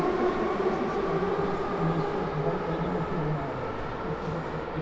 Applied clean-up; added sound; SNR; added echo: none; Subway, metro, underground; -4 dB; reverberation time 0.4 s.